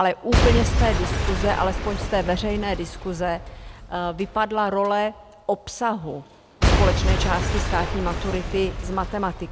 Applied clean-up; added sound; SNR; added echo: none; Shatter / Crushing / Boom; -1 dB; none.